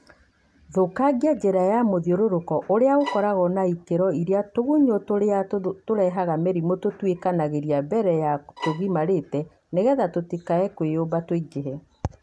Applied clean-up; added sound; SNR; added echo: none; Bowed string instrument; 12 dB; none.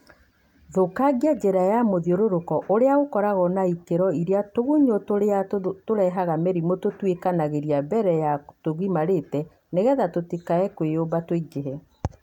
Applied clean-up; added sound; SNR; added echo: none; none; none; none.